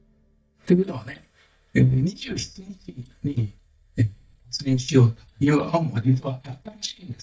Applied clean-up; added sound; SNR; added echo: neural mask model DeepFilterNet 3.